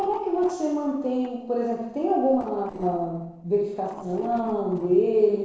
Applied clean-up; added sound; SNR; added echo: neural separator model SepFormer DNS4.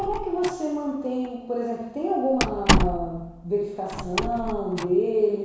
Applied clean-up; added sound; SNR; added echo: none; Slam; 3 dB; reverberation time 1.1 s.